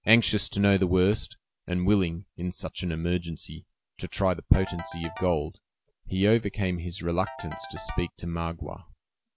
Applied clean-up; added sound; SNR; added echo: none; Ringtone / Keyboard (musical); 16 dB; none.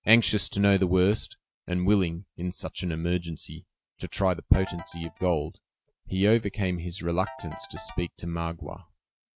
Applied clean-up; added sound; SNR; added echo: neural mask model RNNoise.